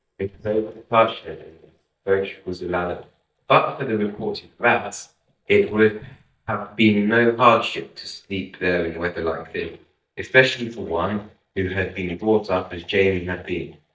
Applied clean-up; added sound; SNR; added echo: neural mask model DeepFilterNet 3.